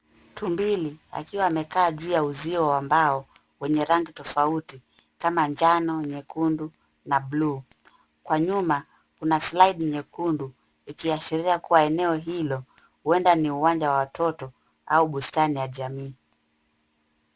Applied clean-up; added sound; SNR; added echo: none; none; none; none.